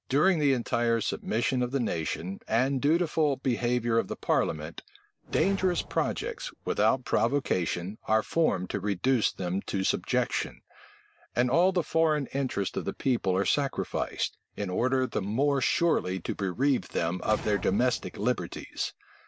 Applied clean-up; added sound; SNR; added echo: none; Whoosh, swoosh, swish; 16 dB; none.